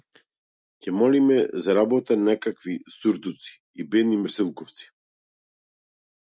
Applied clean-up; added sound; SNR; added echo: none; none; none; none.